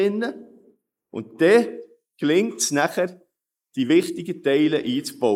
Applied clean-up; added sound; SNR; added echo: neural mask model Resemble Enhance denoiser.